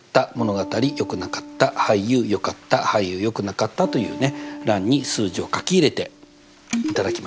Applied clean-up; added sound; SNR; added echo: none; Piano; 14 dB; none.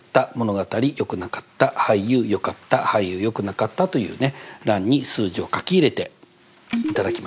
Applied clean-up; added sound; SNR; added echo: none; none; none; none.